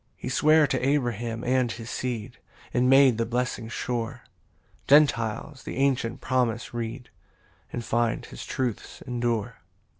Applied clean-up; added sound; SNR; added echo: none; none; none; none.